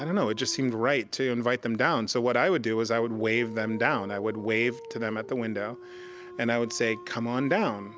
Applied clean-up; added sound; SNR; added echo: none; Dog; 17 dB; none.